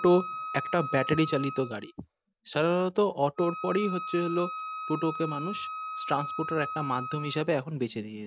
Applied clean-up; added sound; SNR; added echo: none; Wind instrument, woodwind instrument; 9 dB; none.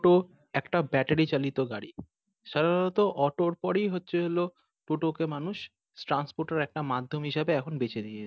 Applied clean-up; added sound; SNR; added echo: none; none; none; none.